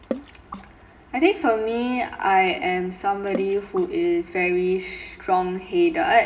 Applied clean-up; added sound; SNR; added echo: none; Water / Splash, splatter; 17 dB; reverberation time 2.8 s.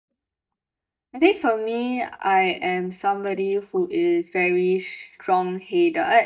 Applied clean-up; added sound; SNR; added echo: neural mask model DeepFilterNet 3.